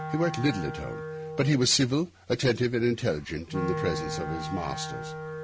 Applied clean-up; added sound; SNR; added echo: none; Wind instrument, woodwind instrument; 8 dB; none.